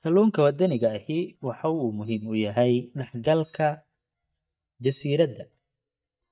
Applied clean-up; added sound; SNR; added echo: neural mask model DeepFilterNet 3.